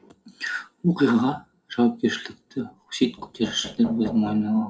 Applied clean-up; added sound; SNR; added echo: neural separator model SepFormer DNS4.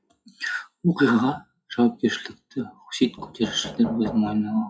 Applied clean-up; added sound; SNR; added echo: classical method WPE with log-MMSE.